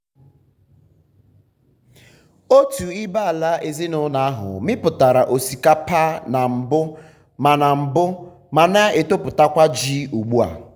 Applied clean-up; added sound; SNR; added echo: none; none; none; none.